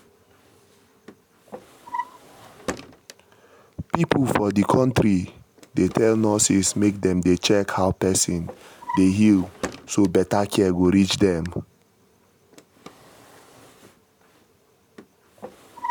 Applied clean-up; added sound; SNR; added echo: none; Drawer open or close; 17 dB; none.